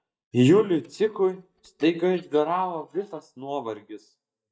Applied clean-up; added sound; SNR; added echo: neural mask model DeepFilterNet 3.